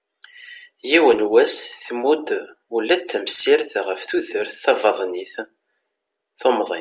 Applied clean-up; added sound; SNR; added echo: none; none; none; none.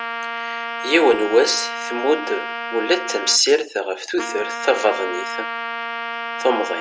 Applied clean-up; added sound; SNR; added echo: none; Trumpet; 7 dB; none.